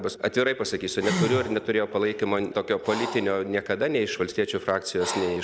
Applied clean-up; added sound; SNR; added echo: none; Breathing; 10 dB; none.